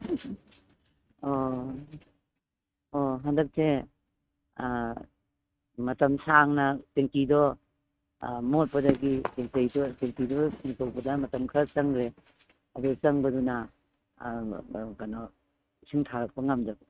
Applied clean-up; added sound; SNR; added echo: neural mask model RNNoise.